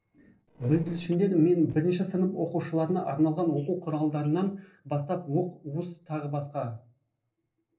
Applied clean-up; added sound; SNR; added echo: neural separator model SepFormer DNS4.